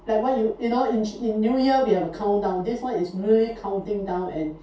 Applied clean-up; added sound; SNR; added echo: none; none; none; reverberation time 0.3 s.